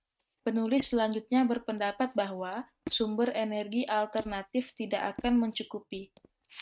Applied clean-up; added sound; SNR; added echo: neural mask model RNNoise.